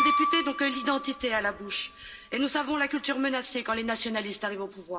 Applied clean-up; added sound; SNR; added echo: none; Piano; 4 dB; reverberation time 1.5 s.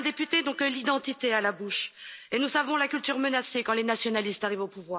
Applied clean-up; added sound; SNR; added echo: none; none; none; none.